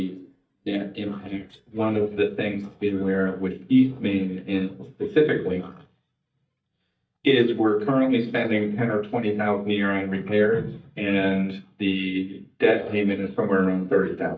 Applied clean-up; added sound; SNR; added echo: neural mask model DeepFilterNet 3.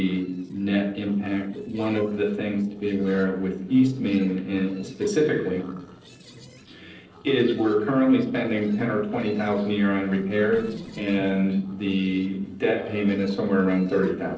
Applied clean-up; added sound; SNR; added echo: neural separator model SepFormer DNS4.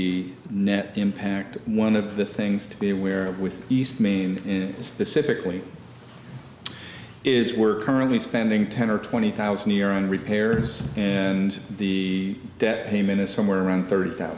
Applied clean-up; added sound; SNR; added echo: none; none; none; none.